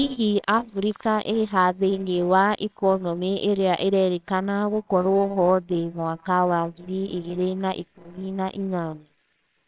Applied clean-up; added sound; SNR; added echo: neural separator model SepFormer WHAMR!.